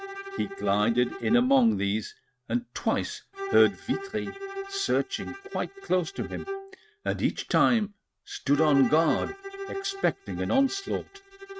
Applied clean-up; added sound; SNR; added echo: neural mask model RNNoise.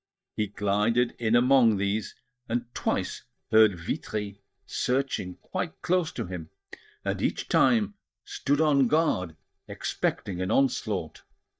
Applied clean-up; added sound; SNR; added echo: neural mask model DeepFilterNet 3.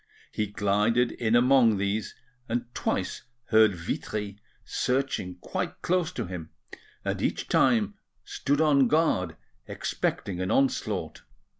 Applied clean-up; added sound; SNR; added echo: none; none; none; none.